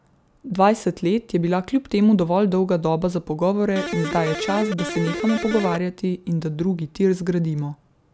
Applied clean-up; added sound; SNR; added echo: none; Electric guitar; 6 dB; none.